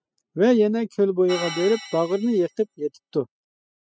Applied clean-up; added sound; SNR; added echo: classical method spectral subtraction.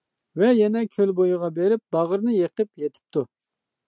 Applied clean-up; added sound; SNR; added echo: none; none; none; none.